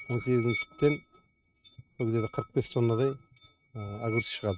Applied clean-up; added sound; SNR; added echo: neural mask model RNNoise.